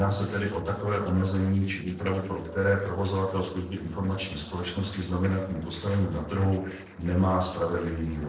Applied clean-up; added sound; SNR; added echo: neural separator model SepFormer DNS4.